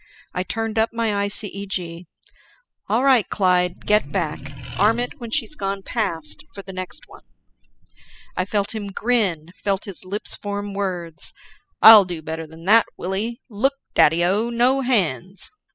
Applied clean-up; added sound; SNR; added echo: classical method spectral subtraction.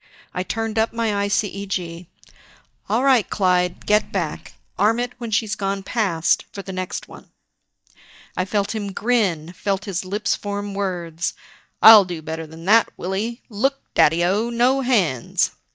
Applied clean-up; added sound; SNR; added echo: neural mask model DeepFilterNet 3.